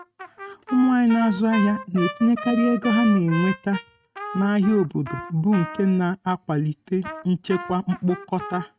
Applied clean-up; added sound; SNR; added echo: neural mask model RNNoise.